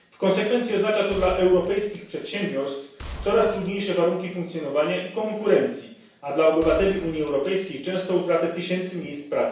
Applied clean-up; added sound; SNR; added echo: none; Gunshot, gunfire; 16 dB; reverberation time 0.7 s.